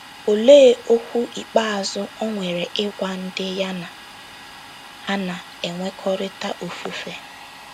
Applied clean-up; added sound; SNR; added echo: none; Domestic sounds, home sounds; 19 dB; none.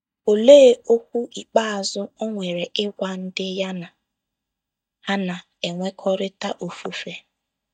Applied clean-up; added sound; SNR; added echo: neural mask model DeepFilterNet 3.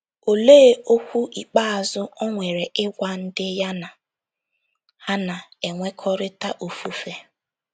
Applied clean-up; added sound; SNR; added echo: none; none; none; none.